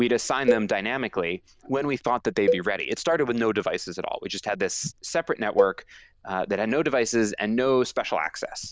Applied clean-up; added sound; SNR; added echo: neural diffusion model UNIVERSE++.